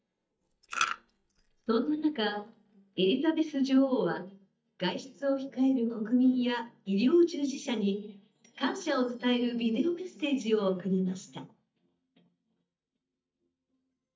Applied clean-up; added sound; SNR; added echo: neural mask model DeepFilterNet 3.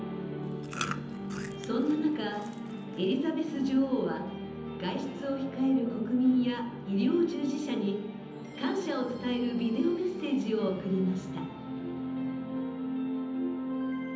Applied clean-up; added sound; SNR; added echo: none; Chewing, mastication; 13 dB; reverberation time 0.9 s.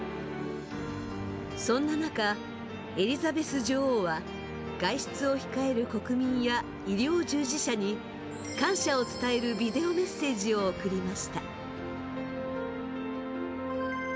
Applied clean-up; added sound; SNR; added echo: none; none; none; none.